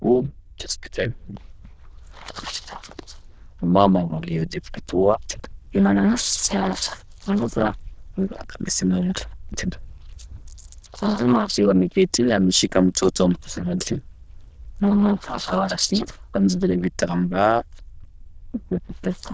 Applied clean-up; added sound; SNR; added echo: neural diffusion model UNIVERSE++.